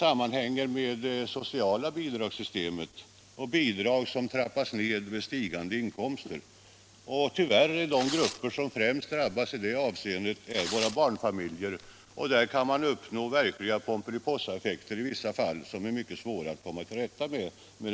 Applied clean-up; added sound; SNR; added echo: none; Tearing; 11 dB; none.